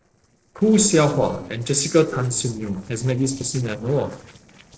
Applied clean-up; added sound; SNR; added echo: neural separator model SepFormer DNS4.